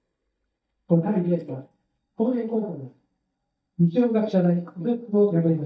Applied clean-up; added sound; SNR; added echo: neural mask model DeepFilterNet 3.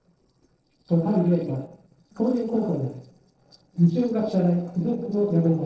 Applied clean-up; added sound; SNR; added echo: neural separator model SepFormer DNS4.